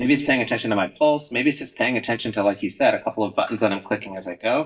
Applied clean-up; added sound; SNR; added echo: neural mask model DeepFilterNet 3.